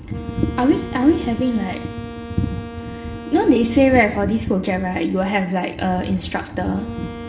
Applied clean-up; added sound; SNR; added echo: none; Wind instrument, woodwind instrument; 15 dB; reverberation time 1.9 s.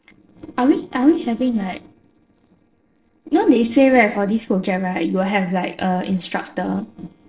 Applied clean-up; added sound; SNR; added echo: neural separator model SepFormer DNS4.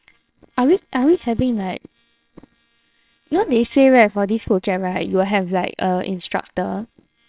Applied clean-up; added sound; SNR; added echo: neural separator model SepFormer WHAMR!.